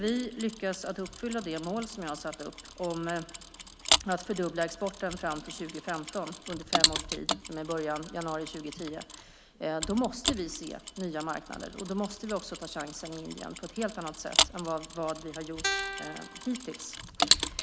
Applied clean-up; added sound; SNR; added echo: none; Guitar + Mechanisms; -1 dB; none.